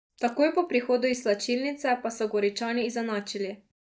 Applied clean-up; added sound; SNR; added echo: neural mask model DeepFilterNet 3.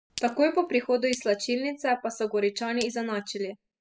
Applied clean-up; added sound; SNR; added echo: classical method spectral subtraction.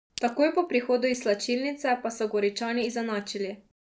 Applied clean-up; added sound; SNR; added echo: neural separator model SepFormer DNS4.